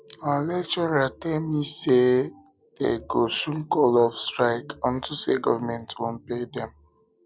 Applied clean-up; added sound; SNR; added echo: none; none; none; none.